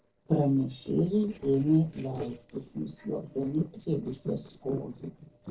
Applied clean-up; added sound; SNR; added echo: neural separator model SepFormer DNS4.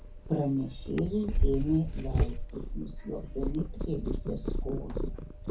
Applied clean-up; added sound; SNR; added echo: none; Purr; -1 dB; reverberation time 0.3 s.